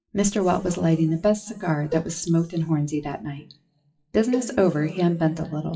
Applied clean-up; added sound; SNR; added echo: classical method WPE with log-MMSE.